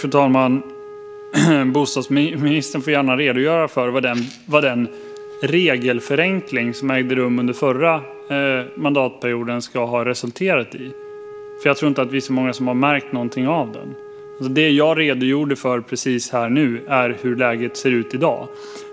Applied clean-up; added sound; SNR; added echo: none; Wind instrument, woodwind instrument; 18 dB; none.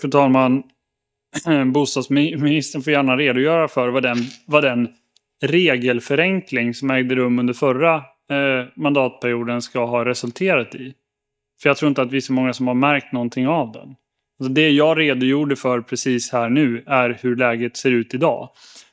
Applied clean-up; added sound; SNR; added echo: neural mask model DeepFilterNet 3.